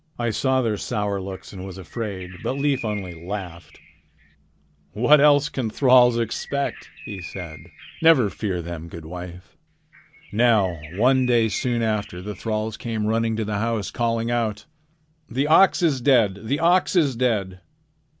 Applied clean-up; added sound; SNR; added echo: none; Bird; 18 dB; none.